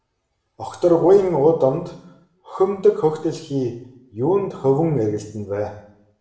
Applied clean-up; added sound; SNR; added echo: none; none; none; reverberation time 0.7 s.